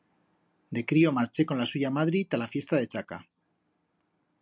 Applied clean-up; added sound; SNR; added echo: none; none; none; none.